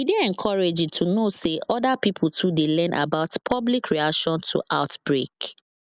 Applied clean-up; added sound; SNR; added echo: none; none; none; none.